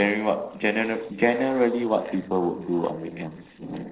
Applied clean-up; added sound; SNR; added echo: neural separator model SepFormer DNS4.